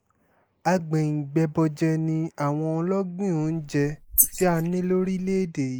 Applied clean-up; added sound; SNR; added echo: neural mask model Resemble Enhance denoiser.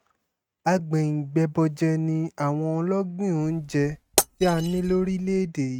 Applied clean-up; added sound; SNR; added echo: neural mask model RNNoise.